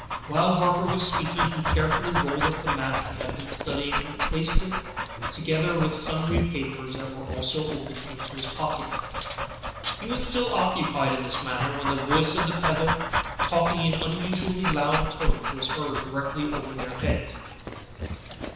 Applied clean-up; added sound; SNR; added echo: none; Dog; 1 dB; reverberation time 1.0 s.